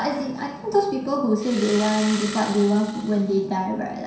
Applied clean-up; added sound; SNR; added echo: none; Engine starting; 12 dB; reverberation time 0.7 s.